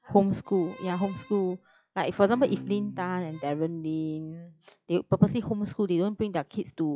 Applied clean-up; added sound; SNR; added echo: classical method log-MMSE.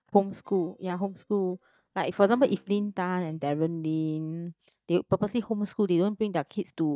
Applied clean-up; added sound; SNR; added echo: neural mask model DeepFilterNet 3.